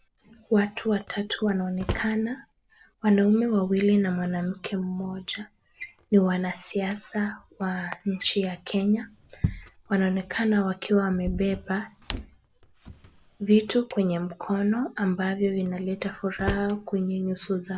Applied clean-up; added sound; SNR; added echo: none; Drawer open or close; 14 dB; none.